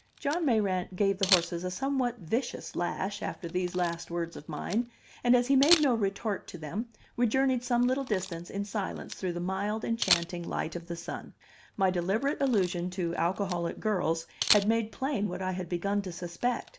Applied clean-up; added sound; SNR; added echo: none; Camera; 10 dB; none.